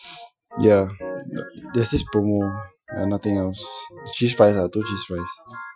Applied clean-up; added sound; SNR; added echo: classical method Wiener filter.